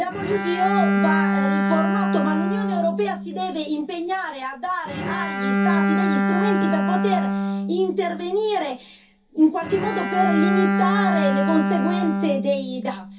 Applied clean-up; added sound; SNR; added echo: none; Bowed string instrument; -2 dB; reverberation time 0.3 s.